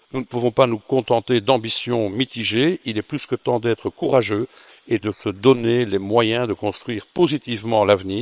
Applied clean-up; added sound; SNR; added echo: neural separator model SepFormer WHAM!.